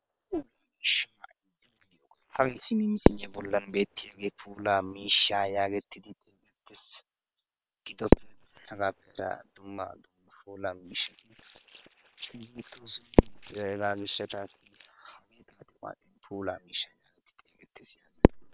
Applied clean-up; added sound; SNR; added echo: neural separator model SepFormer WHAM!.